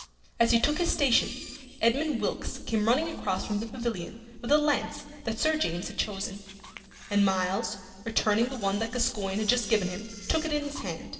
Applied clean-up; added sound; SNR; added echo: neural separator model SepFormer DNS4.